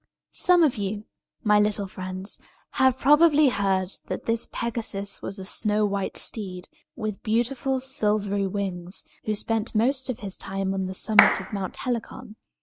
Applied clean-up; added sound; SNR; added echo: neural mask model RNNoise.